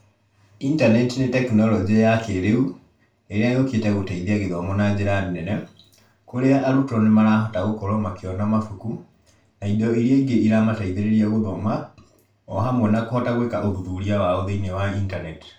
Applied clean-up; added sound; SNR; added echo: none; none; none; reverberation time 0.3 s.